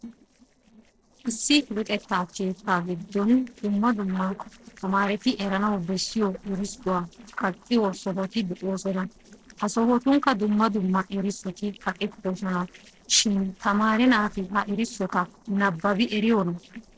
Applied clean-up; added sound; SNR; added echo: neural separator model SepFormer DNS4.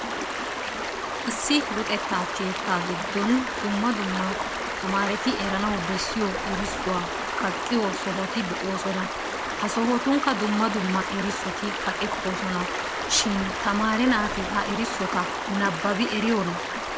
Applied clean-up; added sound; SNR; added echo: none; Stream; 2 dB; none.